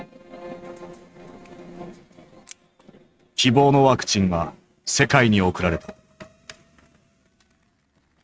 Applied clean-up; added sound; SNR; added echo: neural mask model RNNoise.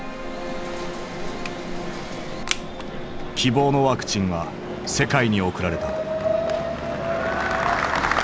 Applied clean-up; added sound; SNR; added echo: none; Crushing; 12 dB; none.